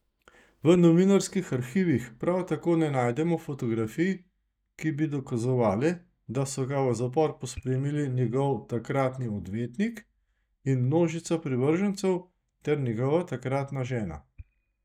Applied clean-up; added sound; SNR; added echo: neural mask model DeepFilterNet 3.